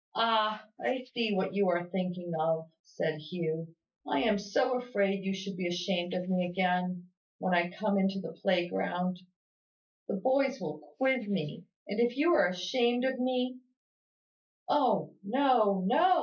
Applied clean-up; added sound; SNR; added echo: neural mask model Resemble Enhance denoiser.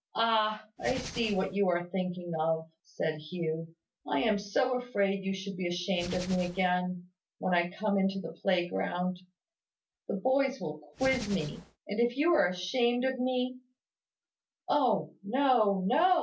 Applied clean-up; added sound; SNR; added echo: none; Hands; 12 dB; none.